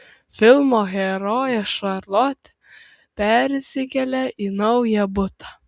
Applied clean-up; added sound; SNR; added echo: none; none; none; none.